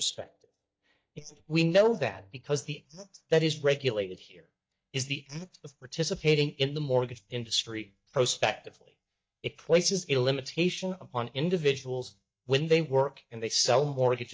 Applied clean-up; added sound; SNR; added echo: neural mask model DeepFilterNet 3.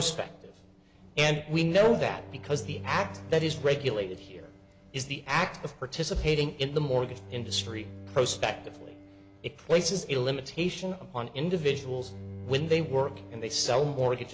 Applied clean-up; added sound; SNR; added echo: none; Bowed string instrument; 17 dB; none.